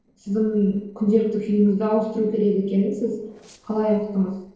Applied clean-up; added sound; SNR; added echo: neural separator model SepFormer DNS4.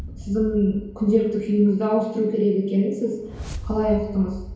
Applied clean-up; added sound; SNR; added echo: none; Whoosh, swoosh, swish; 14 dB; reverberation time 1.0 s.